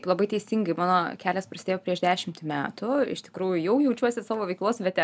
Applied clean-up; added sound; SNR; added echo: none; none; none; none.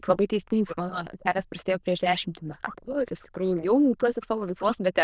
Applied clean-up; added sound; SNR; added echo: neural diffusion model UNIVERSE++.